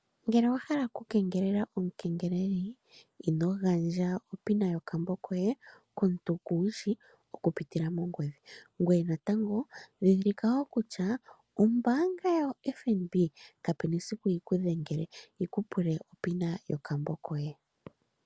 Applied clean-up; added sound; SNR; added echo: none; none; none; none.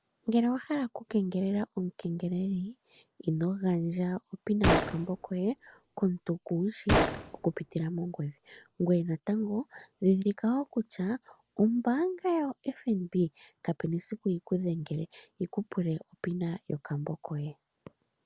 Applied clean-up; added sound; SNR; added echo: none; Gunshot, gunfire; 1 dB; none.